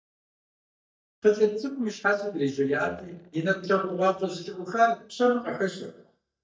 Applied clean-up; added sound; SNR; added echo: neural mask model DeepFilterNet 3.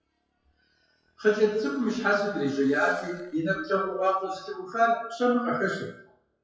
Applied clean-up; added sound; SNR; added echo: classical method WPE with log-MMSE.